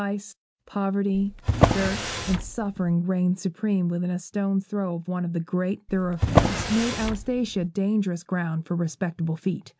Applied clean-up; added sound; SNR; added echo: none; Drawer open or close; -1 dB; none.